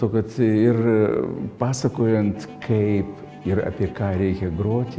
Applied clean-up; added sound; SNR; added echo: none; none; none; none.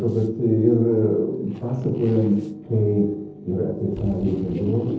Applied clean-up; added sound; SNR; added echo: neural separator model SepFormer DNS4.